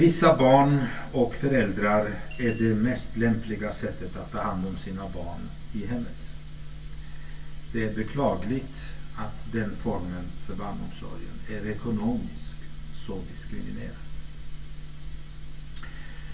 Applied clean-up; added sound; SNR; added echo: none; Coin (dropping) / Glass; 19 dB; reverberation time 0.1 s.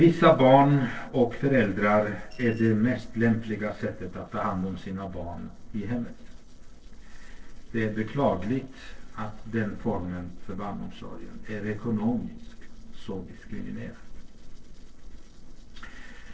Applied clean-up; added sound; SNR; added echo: neural separator model SepFormer DNS4.